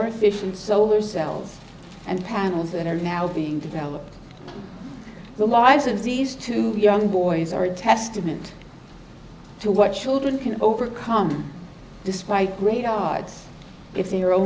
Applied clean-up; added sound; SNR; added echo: none; none; none; none.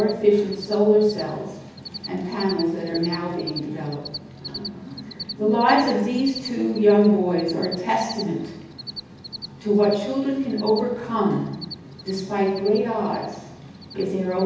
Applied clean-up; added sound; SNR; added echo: none; Cricket; 16 dB; reverberation time 0.8 s.